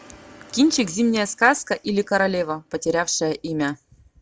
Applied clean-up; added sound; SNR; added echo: none; none; none; none.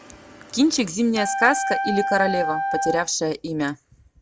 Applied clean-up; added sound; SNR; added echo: none; Wind instrument, woodwind instrument; 4 dB; none.